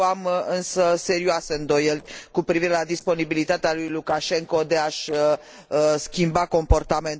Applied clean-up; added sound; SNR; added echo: neural separator model SepFormer DNS4.